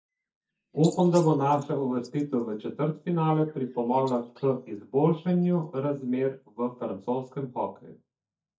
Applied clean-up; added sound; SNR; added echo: neural mask model DeepFilterNet 3.